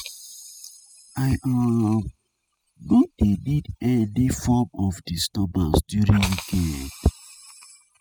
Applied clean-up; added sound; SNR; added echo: classical method spectral subtraction.